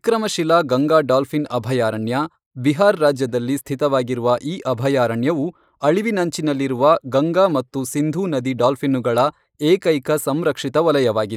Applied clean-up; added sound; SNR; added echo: neural mask model Resemble Enhance denoiser.